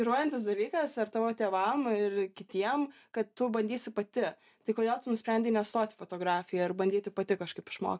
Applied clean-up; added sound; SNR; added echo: none; none; none; none.